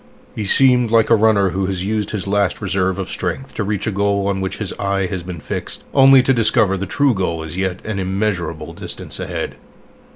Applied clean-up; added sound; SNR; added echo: none; none; none; none.